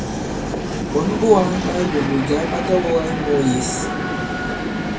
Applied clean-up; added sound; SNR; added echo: none; Train; 2 dB; reverberation time 0.2 s.